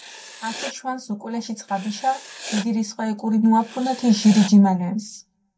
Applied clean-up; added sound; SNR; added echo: none; Writing; 17 dB; reverberation time 0.2 s.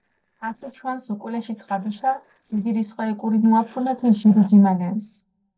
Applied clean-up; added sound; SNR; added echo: neural separator model SepFormer DNS4.